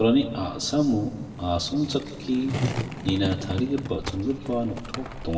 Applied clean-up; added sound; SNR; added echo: none; Skateboard; 8 dB; reverberation time 2.1 s.